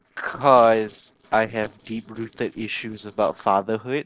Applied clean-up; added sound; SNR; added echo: neural separator model SepFormer DNS4.